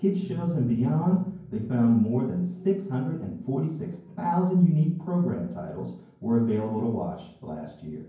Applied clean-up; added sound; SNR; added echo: none; none; none; reverberation time 0.9 s.